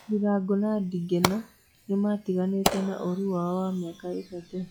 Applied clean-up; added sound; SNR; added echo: classical method log-MMSE.